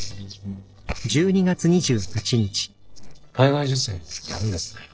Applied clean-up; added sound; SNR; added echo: neural separator model SepFormer DNS4.